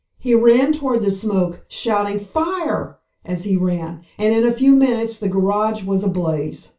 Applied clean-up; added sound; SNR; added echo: none; none; none; reverberation time 0.2 s.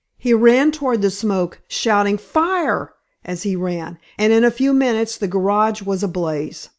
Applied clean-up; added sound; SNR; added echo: none; none; none; none.